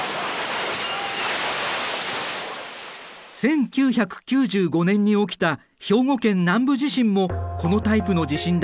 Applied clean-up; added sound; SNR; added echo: none; none; none; none.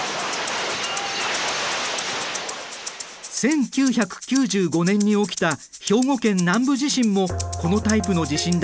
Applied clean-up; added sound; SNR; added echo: none; Rattle (instrument); 14 dB; none.